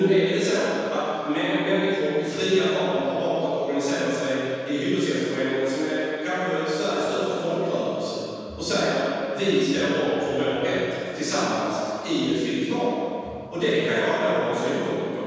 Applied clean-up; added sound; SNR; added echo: none; none; none; reverberation time 2.1 s.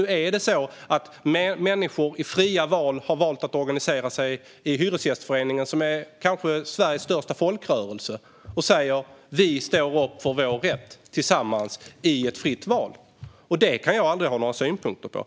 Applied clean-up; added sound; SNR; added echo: none; none; none; none.